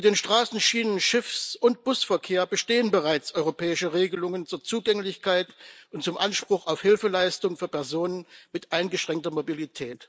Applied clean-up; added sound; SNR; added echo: neural mask model Resemble Enhance denoiser.